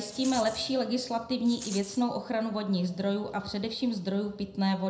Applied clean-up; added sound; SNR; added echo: none; Rattle; 14 dB; reverberation time 0.5 s.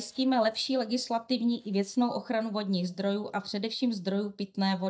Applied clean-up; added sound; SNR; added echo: neural mask model DeepFilterNet 3.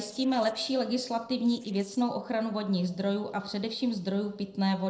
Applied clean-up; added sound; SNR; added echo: neural separator model SepFormer DNS4.